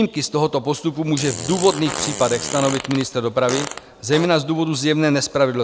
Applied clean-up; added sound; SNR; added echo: none; Fart; 9 dB; none.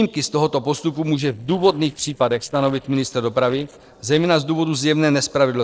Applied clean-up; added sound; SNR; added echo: neural separator model SepFormer DNS4.